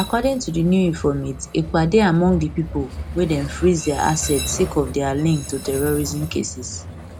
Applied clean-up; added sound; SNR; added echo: none; Train; 11 dB; none.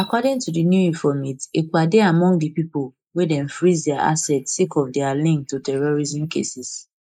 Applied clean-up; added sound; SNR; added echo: neural mask model Resemble Enhance denoiser.